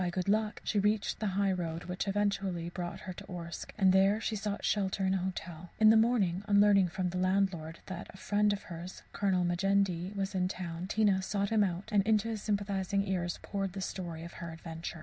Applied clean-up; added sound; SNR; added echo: none; none; none; none.